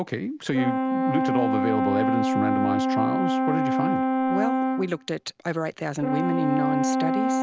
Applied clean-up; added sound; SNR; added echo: none; Brass instrument; -4 dB; none.